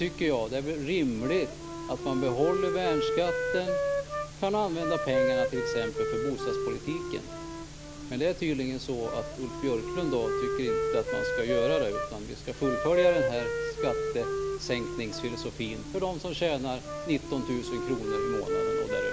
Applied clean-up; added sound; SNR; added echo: none; Wind instrument, woodwind instrument; 1 dB; none.